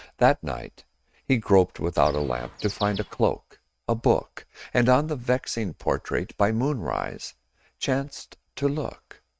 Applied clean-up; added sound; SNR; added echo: neural mask model RNNoise.